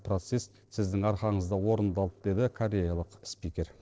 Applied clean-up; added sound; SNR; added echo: neural separator model SepFormer DNS4.